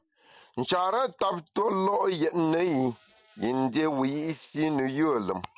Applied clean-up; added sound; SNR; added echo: none; none; none; none.